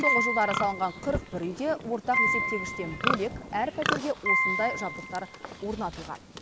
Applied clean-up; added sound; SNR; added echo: none; Piano + Livestock, farm animals, working animals; -1 dB; none.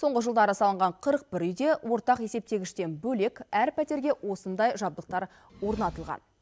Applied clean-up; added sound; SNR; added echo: none; none; none; none.